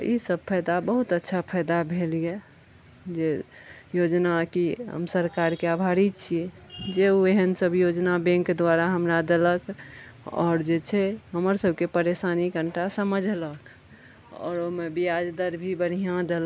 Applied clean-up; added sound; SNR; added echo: none; none; none; none.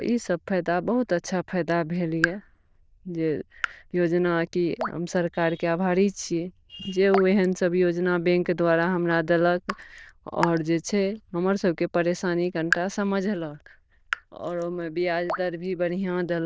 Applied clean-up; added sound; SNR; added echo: neural diffusion model UNIVERSE++.